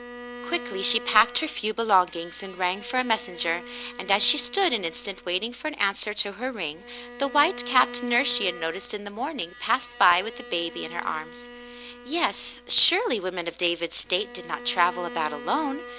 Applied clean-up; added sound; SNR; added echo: none; Bowed string instrument; 15 dB; none.